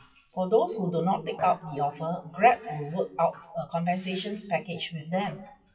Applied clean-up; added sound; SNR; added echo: classical method WPE with log-MMSE.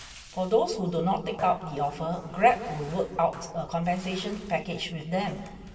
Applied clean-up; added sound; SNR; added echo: none; Bathtub (filling or washing); 19 dB; reverberation time 1.9 s.